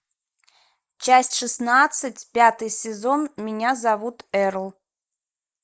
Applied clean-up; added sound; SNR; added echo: neural mask model Resemble Enhance denoiser.